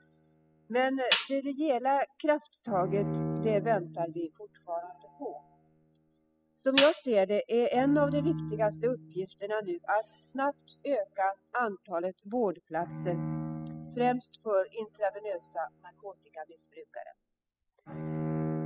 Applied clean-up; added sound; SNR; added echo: classical method spectral subtraction.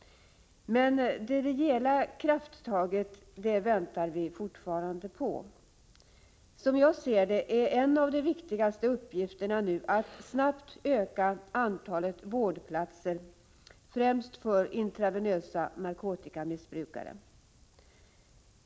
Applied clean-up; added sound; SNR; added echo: none; none; none; none.